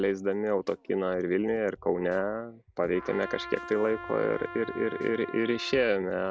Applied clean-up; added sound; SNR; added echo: none; Trumpet; 13 dB; none.